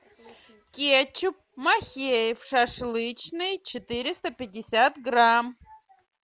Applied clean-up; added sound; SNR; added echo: none; none; none; none.